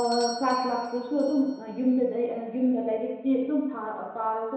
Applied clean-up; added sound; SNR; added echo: none; Bell / Doorbell; 19 dB; reverberation time 1.0 s.